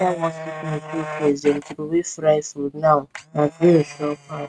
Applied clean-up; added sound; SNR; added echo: neural mask model RNNoise.